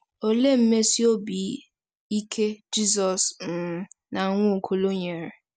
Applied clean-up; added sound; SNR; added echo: none; none; none; none.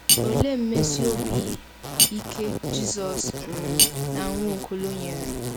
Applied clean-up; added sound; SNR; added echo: none; Insect + Cutlery, silverware; -4 dB; none.